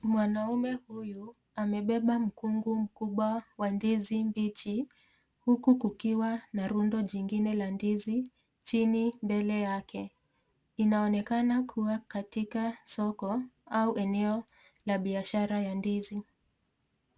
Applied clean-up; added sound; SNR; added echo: none; none; none; none.